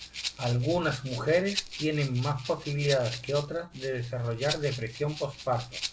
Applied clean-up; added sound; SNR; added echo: none; Rattle (instrument); 10 dB; none.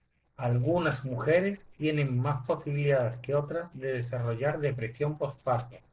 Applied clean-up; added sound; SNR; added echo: neural separator model SepFormer DNS4.